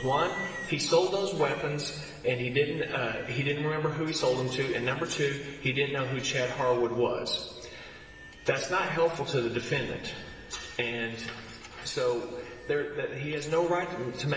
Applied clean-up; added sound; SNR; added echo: none; Livestock, farm animals, working animals; 20 dB; reverberation time 2.2 s.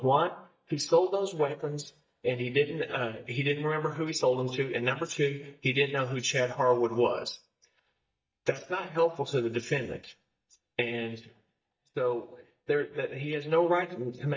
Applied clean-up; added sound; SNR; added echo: neural mask model DeepFilterNet 3.